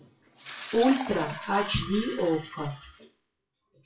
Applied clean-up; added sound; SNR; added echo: classical method WPE with log-MMSE.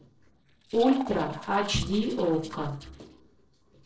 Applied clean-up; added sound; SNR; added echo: neural separator model SepFormer DNS4.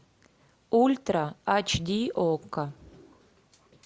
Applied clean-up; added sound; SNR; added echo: none; none; none; none.